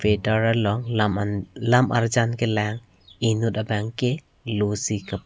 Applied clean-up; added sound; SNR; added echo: none; Bowed string instrument; 18 dB; none.